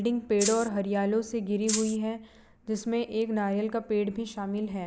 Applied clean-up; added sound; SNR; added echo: none; Rattle (instrument); 3 dB; none.